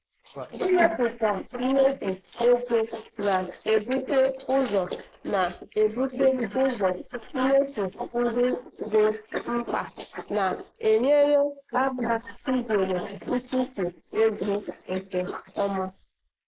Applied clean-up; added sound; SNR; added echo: neural mask model Resemble Enhance denoiser.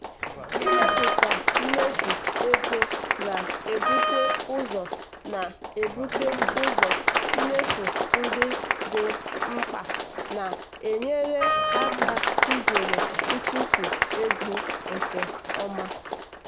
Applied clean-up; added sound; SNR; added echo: none; Wind instrument, woodwind instrument + Applause; -5 dB; none.